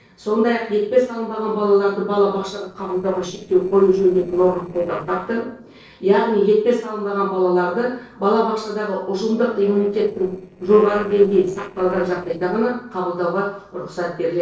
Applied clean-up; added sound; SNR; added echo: neural separator model SepFormer DNS4.